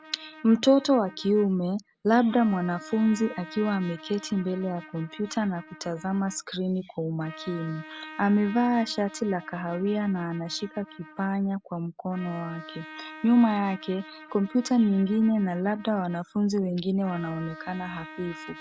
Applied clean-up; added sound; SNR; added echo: none; Trumpet; 19 dB; none.